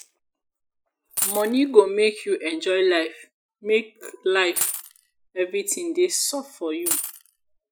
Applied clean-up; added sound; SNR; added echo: classical method Wiener filter.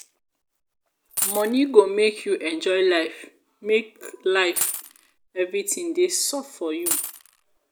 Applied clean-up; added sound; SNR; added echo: none; Coin (dropping); 5 dB; none.